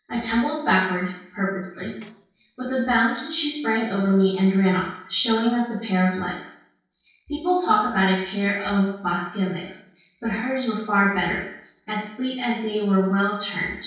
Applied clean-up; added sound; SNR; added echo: neural separator model SepFormer DNS4.